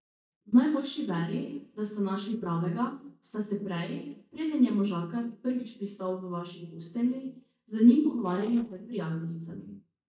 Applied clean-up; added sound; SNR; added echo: neural mask model DeepFilterNet 3.